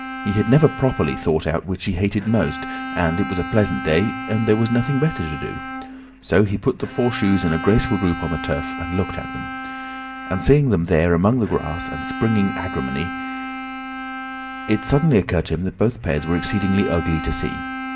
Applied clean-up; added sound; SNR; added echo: none; Bowed string instrument; 9 dB; reverberation time 0.2 s.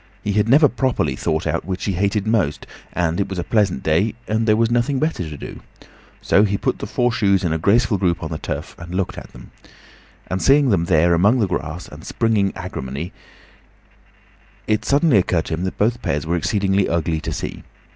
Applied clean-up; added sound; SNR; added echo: none; none; none; none.